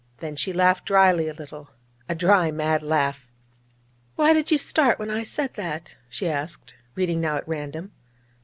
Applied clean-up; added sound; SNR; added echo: none; none; none; none.